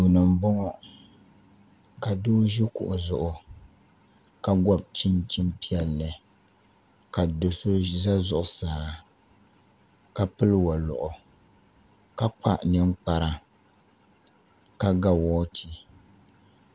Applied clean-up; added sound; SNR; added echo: none; none; none; none.